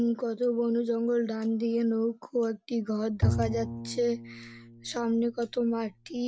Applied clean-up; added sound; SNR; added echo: none; Bowed string instrument; 5 dB; none.